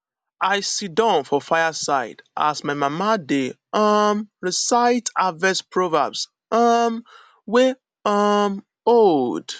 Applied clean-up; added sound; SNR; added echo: none; none; none; none.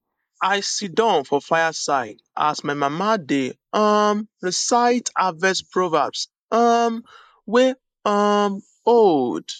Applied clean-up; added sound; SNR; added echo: neural mask model Resemble Enhance denoiser.